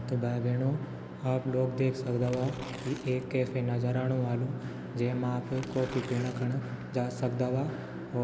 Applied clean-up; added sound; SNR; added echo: none; Tearing; 18 dB; none.